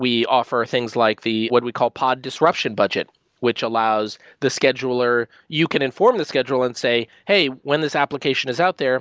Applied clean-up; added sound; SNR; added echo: none; none; none; none.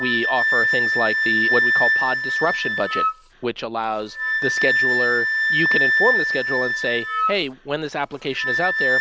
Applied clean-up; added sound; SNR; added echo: none; Wind instrument, woodwind instrument; -4 dB; none.